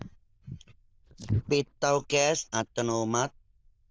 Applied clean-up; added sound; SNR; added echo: neural diffusion model UNIVERSE++.